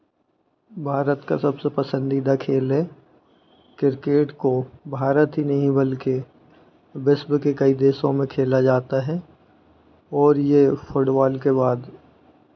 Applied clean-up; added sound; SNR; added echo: none; none; none; none.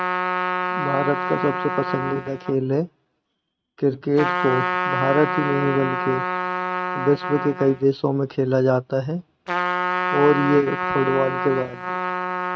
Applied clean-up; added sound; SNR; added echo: neural mask model RNNoise.